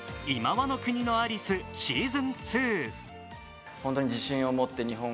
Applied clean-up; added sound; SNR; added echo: none; none; none; none.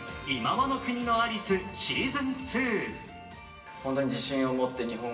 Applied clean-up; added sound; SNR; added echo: none; none; none; reverberation time 0.9 s.